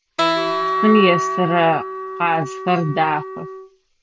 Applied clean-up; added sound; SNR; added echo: none; Keyboard (musical) + Wind instrument, woodwind instrument; 3 dB; none.